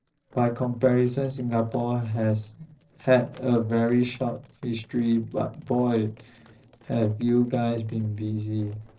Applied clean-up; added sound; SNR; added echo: neural separator model SepFormer DNS4.